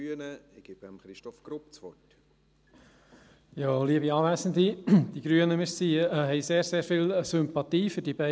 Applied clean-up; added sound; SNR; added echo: none; none; none; none.